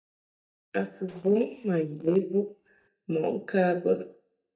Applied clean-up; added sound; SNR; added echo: neural mask model DeepFilterNet 3.